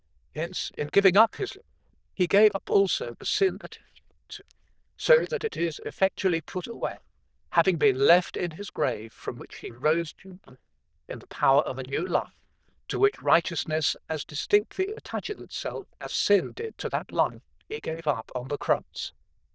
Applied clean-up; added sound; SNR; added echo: neural diffusion model UNIVERSE++.